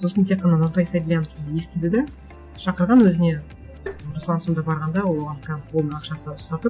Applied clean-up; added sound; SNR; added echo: none; Tap; 16 dB; none.